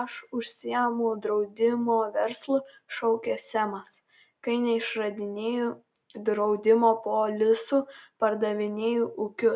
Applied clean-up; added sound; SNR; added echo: none; none; none; none.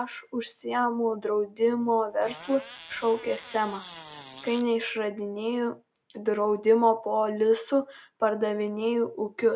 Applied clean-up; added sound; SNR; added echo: none; Fart; 18 dB; none.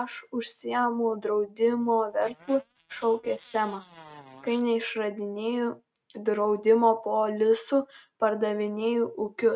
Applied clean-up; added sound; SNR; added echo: neural mask model RNNoise.